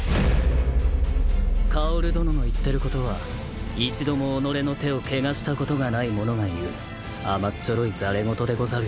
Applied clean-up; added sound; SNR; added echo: none; none; none; none.